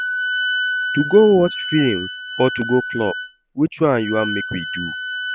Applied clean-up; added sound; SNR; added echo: none; Wind instrument, woodwind instrument; 6 dB; none.